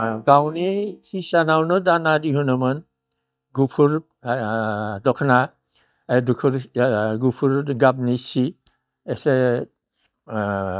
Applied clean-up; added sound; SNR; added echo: neural mask model DeepFilterNet 3.